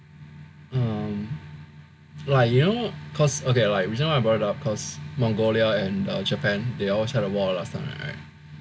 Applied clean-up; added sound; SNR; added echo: none; none; none; none.